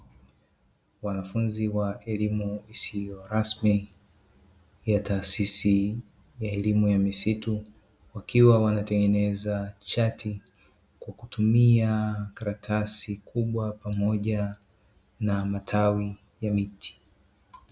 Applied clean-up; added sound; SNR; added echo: none; none; none; none.